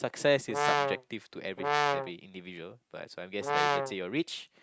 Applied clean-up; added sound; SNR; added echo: neural mask model RNNoise.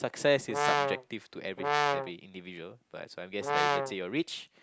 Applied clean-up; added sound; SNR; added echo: none; Brass instrument; -5 dB; none.